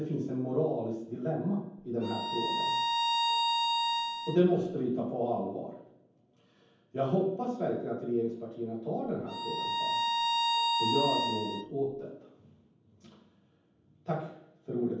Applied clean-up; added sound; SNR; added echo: none; Bowed string instrument; -3 dB; reverberation time 0.9 s.